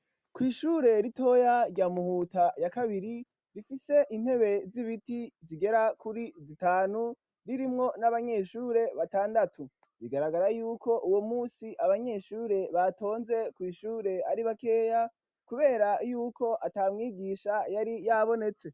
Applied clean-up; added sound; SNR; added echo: none; none; none; none.